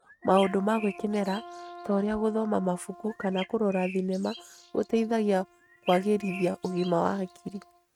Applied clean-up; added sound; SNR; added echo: neural mask model RNNoise.